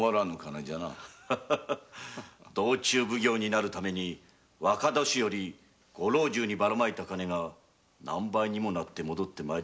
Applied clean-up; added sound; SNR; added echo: none; none; none; none.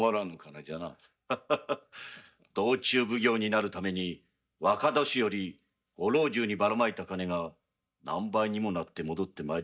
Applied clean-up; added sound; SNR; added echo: neural mask model DeepFilterNet 3.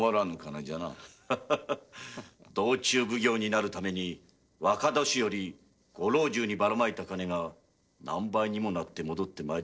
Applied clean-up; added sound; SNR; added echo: neural separator model SepFormer DNS4.